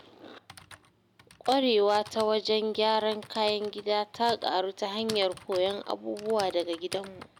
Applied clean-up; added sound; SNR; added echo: none; Typing; 19 dB; none.